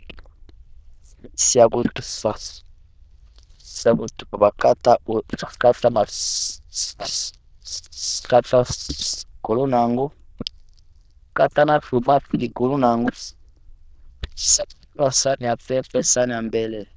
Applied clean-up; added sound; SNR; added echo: neural diffusion model UNIVERSE++.